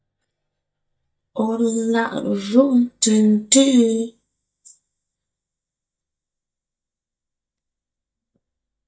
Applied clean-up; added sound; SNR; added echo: neural mask model DeepFilterNet 3.